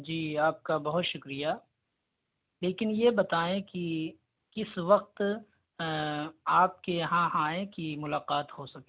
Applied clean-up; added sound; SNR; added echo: none; none; none; none.